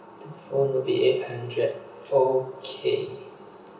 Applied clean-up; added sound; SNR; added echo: none; none; none; reverberation time 0.8 s.